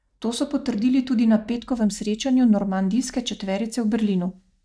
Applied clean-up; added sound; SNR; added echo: neural mask model DeepFilterNet 3.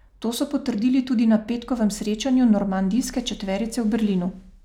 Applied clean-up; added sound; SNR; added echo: none; none; none; none.